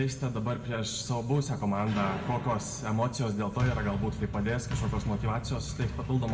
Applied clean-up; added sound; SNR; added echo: none; none; none; reverberation time 1.0 s.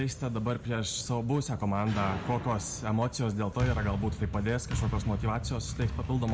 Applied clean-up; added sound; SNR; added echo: none; none; none; none.